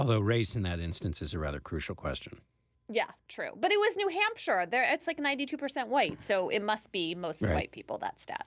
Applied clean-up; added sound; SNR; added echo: none; none; none; none.